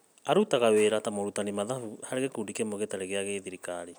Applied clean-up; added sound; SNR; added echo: none; none; none; none.